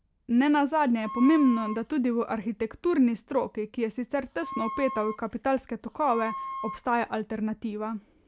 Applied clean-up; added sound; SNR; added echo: none; Wind instrument, woodwind instrument; 11 dB; none.